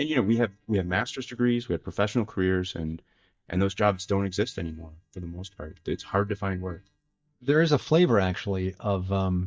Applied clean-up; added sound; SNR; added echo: neural mask model DeepFilterNet 3.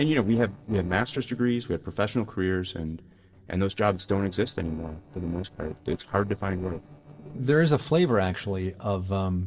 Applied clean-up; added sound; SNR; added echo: neural separator model SepFormer DNS4.